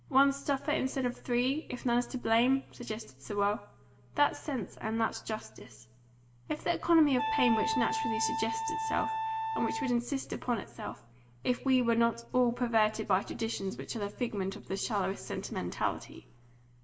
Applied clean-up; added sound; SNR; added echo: none; Wind instrument, woodwind instrument; 3 dB; reverberation time 0.8 s.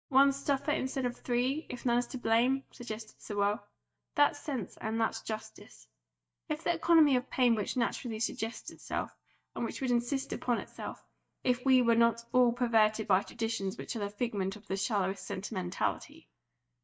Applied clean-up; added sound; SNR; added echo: neural mask model DeepFilterNet 3.